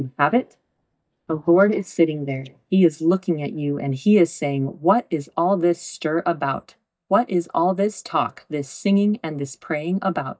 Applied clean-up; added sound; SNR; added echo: neural mask model DeepFilterNet 3.